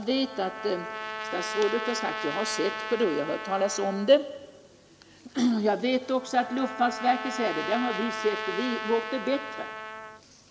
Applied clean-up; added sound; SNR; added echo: none; Trumpet; 8 dB; none.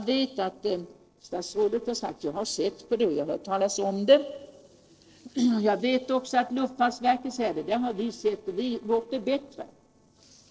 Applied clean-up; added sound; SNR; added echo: neural separator model SepFormer DNS4.